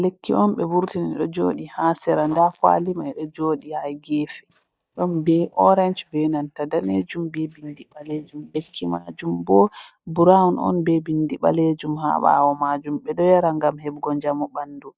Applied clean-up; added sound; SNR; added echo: neural mask model DeepFilterNet 3.